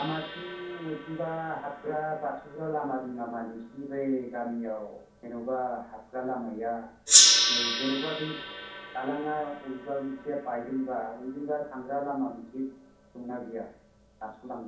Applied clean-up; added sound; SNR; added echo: none; Gong; -3 dB; reverberation time 0.6 s.